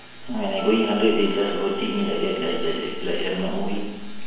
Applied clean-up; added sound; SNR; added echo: none; Wind instrument, woodwind instrument; 13 dB; reverberation time 0.9 s.